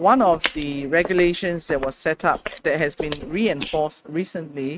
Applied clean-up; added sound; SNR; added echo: neural mask model RNNoise.